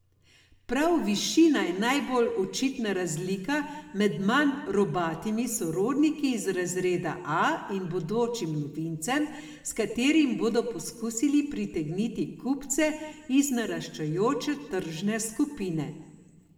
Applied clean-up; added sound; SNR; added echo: none; none; none; reverberation time 1.1 s.